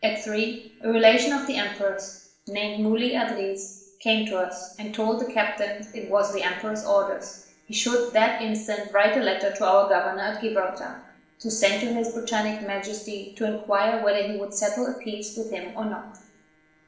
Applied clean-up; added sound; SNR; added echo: neural separator model SepFormer DNS4.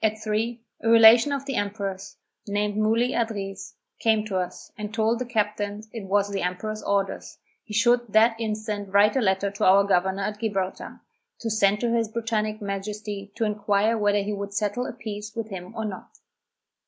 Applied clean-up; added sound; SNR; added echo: none; none; none; none.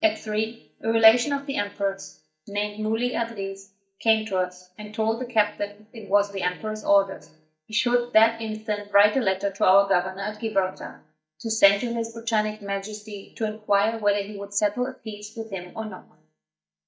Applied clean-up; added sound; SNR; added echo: neural mask model DeepFilterNet 3.